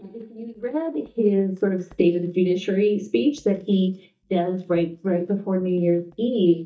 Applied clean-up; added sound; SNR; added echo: neural mask model DeepFilterNet 3.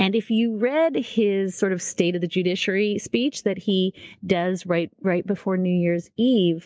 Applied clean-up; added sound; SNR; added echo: none; none; none; none.